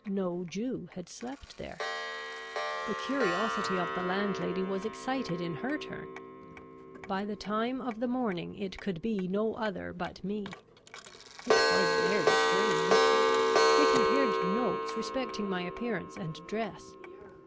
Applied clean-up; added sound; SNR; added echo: none; Clock; -3 dB; none.